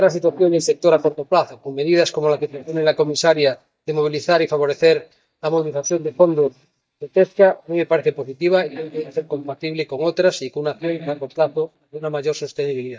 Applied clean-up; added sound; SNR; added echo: neural mask model DeepFilterNet 3.